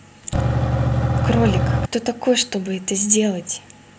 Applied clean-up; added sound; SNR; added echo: none; Engine / Truck / Car; -4 dB; none.